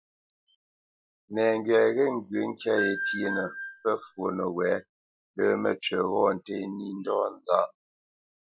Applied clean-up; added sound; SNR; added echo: classical method log-MMSE.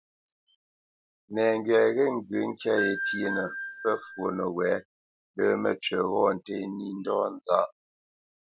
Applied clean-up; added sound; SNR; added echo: none; Ringtone / Bell; 6 dB; none.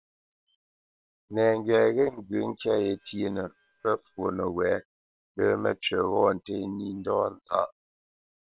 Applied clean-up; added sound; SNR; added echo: neural separator model SepFormer WHAM!.